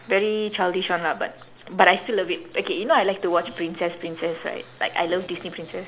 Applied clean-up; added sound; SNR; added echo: none; none; none; none.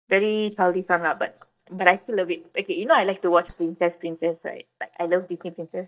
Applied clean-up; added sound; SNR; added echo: neural mask model DeepFilterNet 3.